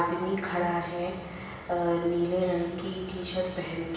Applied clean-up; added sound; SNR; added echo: none; none; none; reverberation time 1.1 s.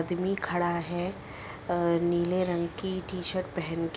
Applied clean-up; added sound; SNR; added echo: none; none; none; none.